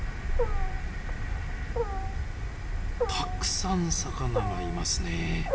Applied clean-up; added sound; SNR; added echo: none; Wild animals; -2 dB; reverberation time 2.8 s.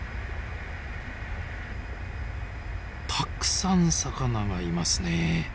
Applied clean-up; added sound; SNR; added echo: none; none; none; none.